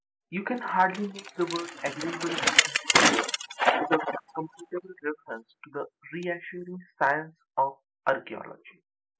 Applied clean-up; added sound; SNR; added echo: classical method spectral subtraction.